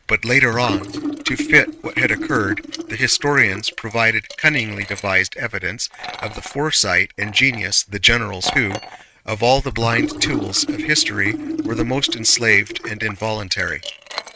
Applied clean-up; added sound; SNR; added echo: neural mask model RNNoise.